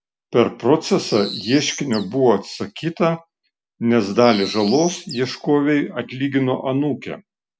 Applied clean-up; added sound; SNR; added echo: none; Bird; 12 dB; none.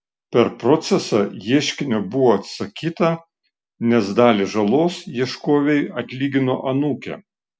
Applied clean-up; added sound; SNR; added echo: none; none; none; none.